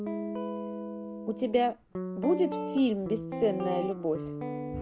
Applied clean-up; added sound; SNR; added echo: none; Guitar; 5 dB; none.